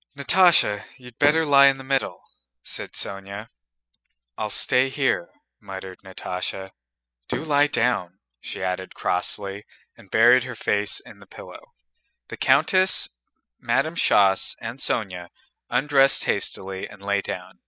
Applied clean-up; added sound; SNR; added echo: classical method spectral subtraction.